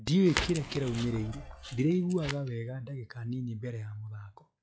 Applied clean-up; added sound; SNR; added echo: classical method log-MMSE.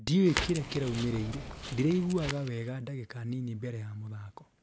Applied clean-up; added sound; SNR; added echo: none; Crackle; 8 dB; none.